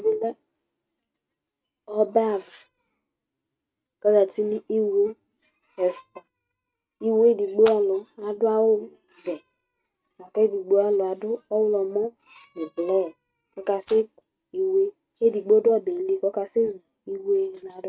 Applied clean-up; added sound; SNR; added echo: neural mask model RNNoise.